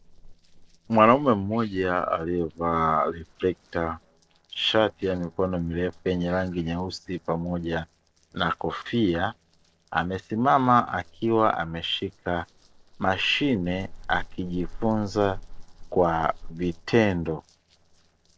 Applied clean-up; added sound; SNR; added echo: neural separator model SepFormer DNS4.